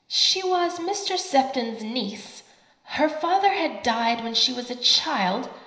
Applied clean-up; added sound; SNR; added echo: none; none; none; reverberation time 0.9 s.